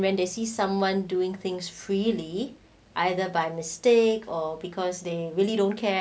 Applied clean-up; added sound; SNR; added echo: none; none; none; none.